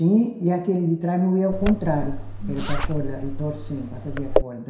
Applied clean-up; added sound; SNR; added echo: none; Zipper (clothing); 2 dB; reverberation time 0.7 s.